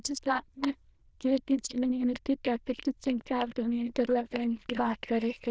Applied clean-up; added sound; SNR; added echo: neural diffusion model UNIVERSE++.